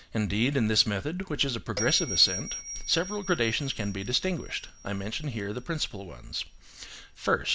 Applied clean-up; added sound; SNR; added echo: none; Bell; 12 dB; none.